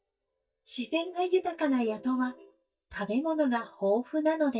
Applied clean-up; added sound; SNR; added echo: neural mask model DeepFilterNet 3.